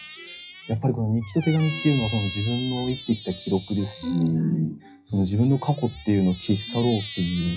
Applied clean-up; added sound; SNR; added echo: classical method WPE with log-MMSE.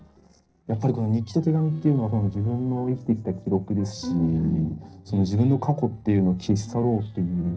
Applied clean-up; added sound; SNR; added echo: neural separator model SepFormer DNS4.